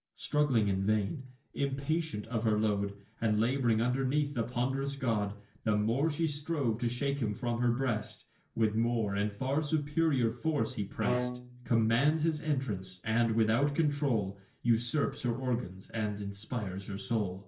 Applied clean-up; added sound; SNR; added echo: none; Bowed string instrument; 7 dB; reverberation time 0.3 s.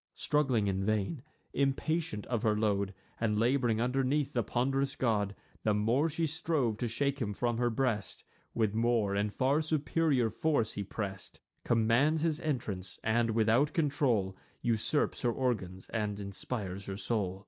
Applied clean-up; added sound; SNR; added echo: none; none; none; none.